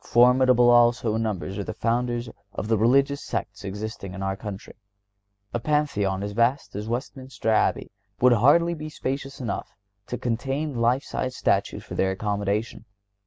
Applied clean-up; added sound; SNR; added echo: none; none; none; none.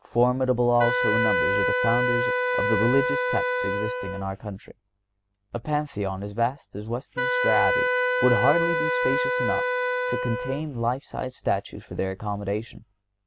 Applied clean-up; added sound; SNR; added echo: none; Wind instrument, woodwind instrument; 0 dB; none.